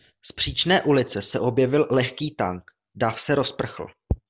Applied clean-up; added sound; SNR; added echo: none; none; none; none.